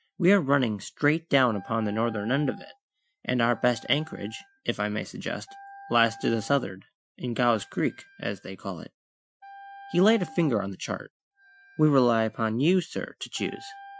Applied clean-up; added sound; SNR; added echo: classical method Wiener filter.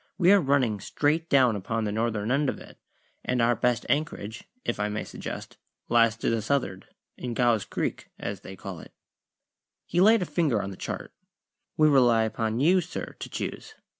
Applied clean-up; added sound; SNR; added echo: none; none; none; none.